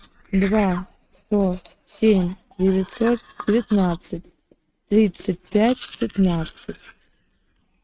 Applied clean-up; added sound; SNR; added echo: neural mask model RNNoise.